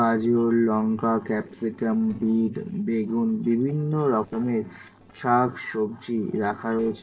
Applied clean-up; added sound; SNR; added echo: neural separator model SepFormer DNS4.